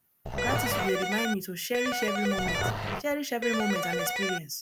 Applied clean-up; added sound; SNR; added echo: none; Growling + Electric guitar; -1 dB; none.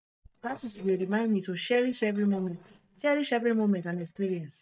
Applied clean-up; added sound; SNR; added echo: neural mask model DeepFilterNet 3.